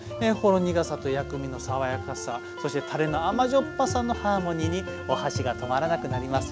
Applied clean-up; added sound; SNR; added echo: none; Wind instrument, woodwind instrument; 13 dB; none.